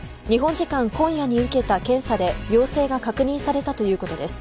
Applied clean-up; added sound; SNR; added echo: none; none; none; none.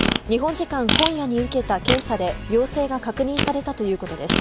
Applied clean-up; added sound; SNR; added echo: none; Fart; 3 dB; none.